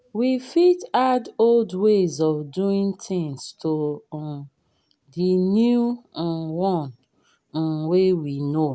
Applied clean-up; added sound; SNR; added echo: none; none; none; none.